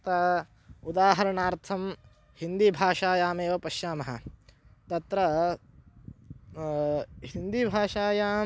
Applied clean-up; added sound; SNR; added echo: none; none; none; none.